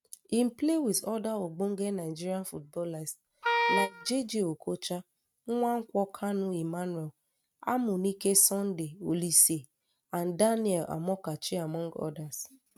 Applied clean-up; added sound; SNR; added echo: neural mask model RNNoise.